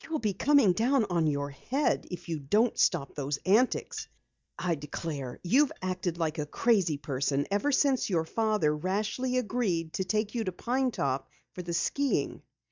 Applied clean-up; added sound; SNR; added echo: neural mask model DeepFilterNet 3.